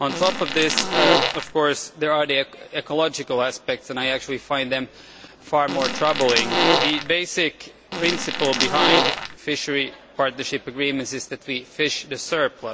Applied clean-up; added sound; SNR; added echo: none; Fart; -2 dB; none.